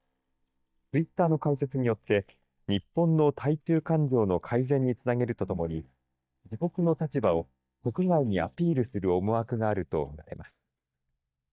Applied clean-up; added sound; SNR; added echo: neural mask model DeepFilterNet 3.